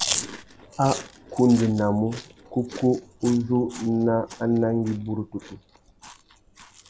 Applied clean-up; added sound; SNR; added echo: none; Chewing, mastication; 12 dB; none.